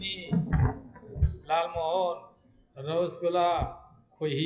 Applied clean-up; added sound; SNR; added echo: classical method WPE with log-MMSE.